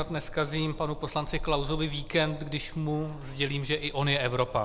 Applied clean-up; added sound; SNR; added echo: none; Alarm; 10 dB; none.